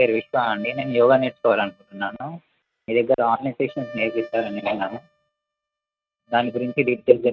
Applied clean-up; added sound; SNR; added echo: neural mask model RNNoise.